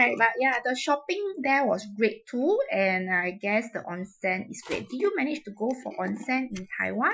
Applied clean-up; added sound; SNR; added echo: classical method Wiener filter.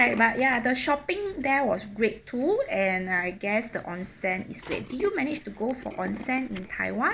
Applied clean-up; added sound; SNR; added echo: none; Tools + Telephone; 18 dB; none.